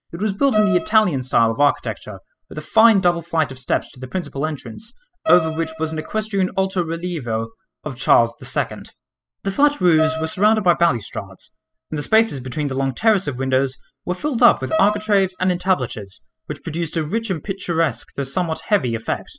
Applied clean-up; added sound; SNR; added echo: classical method spectral subtraction.